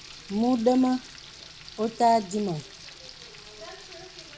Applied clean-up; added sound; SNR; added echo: none; Frying (food); 17 dB; none.